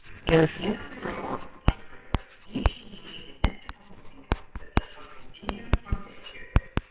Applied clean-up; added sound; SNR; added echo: neural separator model SepFormer WHAMR!.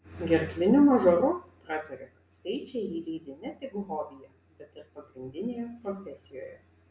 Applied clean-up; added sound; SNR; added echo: none; none; none; none.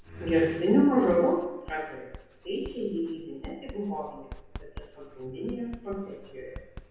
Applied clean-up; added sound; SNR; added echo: none; Writing; 17 dB; reverberation time 0.9 s.